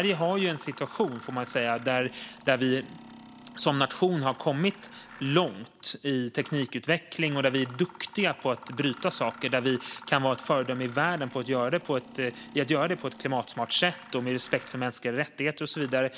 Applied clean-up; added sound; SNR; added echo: none; Mechanisms; 19 dB; none.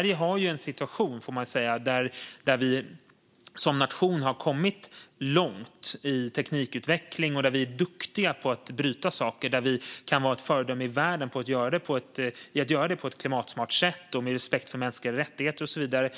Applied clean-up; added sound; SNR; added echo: none; none; none; none.